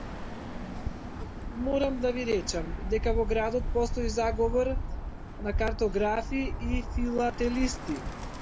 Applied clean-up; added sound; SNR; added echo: none; Bird; 3 dB; none.